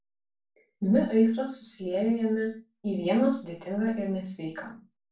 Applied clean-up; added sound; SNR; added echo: none; none; none; reverberation time 0.3 s.